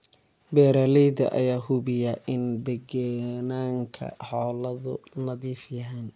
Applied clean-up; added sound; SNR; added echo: none; none; none; none.